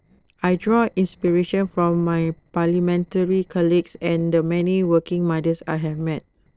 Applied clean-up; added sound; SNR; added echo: neural separator model SepFormer DNS4.